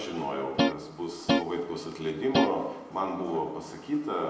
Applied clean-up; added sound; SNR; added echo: none; Guitar; -4 dB; reverberation time 0.9 s.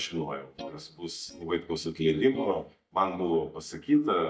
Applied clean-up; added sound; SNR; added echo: neural mask model DeepFilterNet 3.